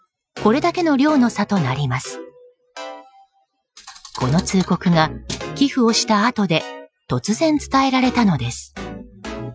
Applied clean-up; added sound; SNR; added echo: classical method Wiener filter.